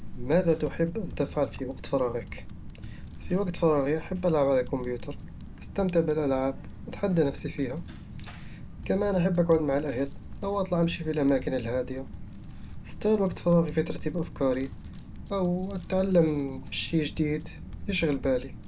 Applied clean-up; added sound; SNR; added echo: none; Typing; 11 dB; none.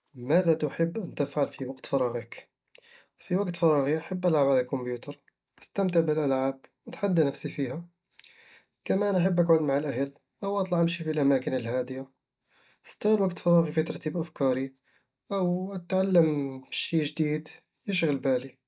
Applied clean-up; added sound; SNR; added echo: none; none; none; none.